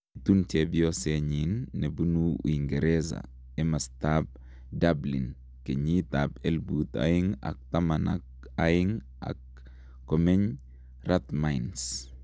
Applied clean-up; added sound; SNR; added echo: none; none; none; none.